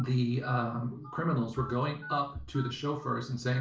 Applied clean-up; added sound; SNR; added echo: none; Telephone; 17 dB; reverberation time 0.4 s.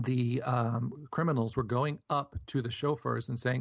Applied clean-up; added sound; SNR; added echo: none; none; none; none.